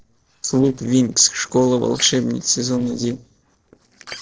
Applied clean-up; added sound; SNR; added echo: neural separator model SepFormer DNS4.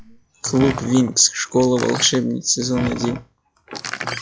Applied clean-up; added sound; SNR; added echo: classical method log-MMSE.